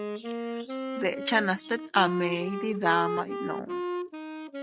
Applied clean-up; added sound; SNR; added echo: neural mask model RNNoise.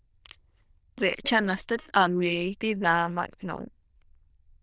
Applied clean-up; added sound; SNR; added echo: neural diffusion model UNIVERSE++.